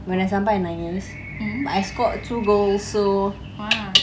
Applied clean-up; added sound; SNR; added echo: none; Bird; 19 dB; none.